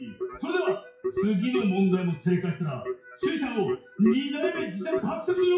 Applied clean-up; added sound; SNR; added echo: classical method WPE with log-MMSE.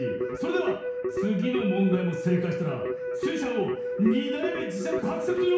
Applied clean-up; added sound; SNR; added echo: none; Keyboard (musical); 2 dB; reverberation time 0.6 s.